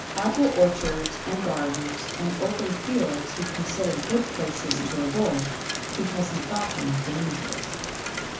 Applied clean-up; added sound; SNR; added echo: none; Rain; 5 dB; reverberation time 0.9 s.